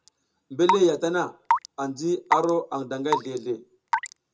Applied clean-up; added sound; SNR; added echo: none; Raindrop / Drip / Water tap, faucet; 3 dB; reverberation time 0.2 s.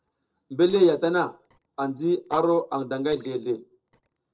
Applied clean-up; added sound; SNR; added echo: neural separator model SepFormer DNS4.